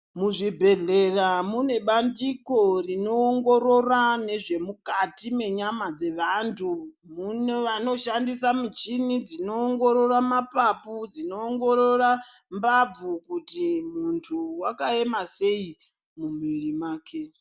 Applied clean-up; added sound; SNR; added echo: none; none; none; none.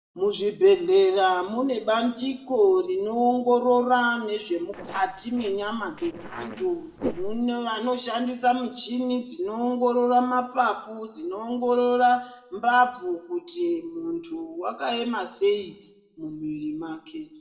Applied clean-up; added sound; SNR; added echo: neural separator model SepFormer DNS4.